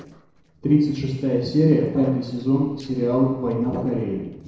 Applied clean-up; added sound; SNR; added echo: neural separator model SepFormer DNS4.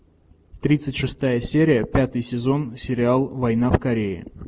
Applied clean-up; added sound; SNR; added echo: none; none; none; none.